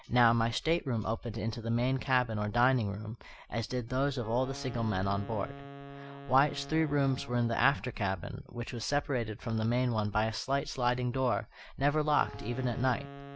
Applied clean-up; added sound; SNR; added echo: none; Wind instrument, woodwind instrument; 19 dB; none.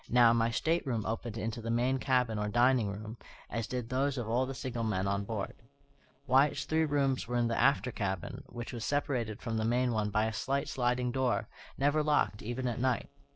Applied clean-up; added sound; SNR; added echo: neural separator model SepFormer DNS4.